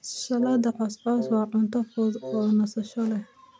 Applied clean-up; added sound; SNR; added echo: none; Wind instrument, woodwind instrument; 13 dB; none.